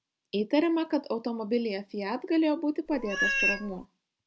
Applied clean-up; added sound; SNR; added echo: none; Meow; 0 dB; none.